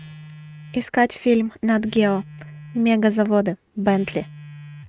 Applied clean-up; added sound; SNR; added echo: neural mask model RNNoise.